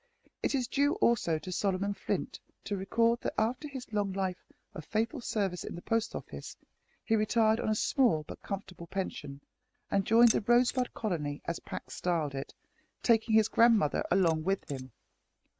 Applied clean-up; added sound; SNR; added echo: neural mask model RNNoise.